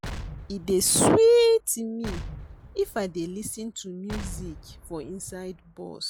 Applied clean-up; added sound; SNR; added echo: none; Explosion; 15 dB; none.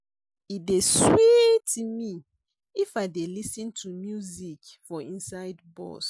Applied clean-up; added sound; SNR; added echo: none; none; none; none.